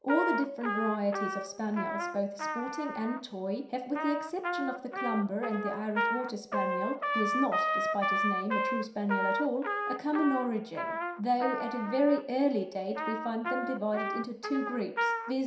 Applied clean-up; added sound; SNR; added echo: none; Trumpet; 2 dB; reverberation time 0.7 s.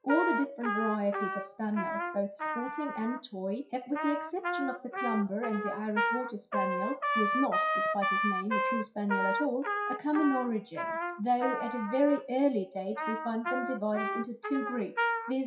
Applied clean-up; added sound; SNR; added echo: classical method WPE with log-MMSE.